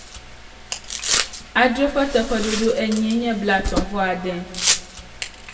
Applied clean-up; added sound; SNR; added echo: none; Domestic sounds, home sounds; 5 dB; reverberation time 1.5 s.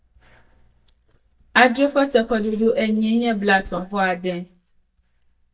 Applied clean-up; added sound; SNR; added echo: neural mask model DeepFilterNet 3.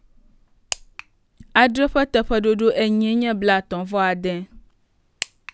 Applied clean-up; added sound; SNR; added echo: none; none; none; none.